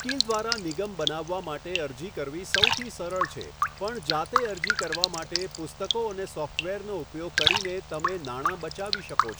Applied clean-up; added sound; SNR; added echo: none; Raindrop; -2 dB; none.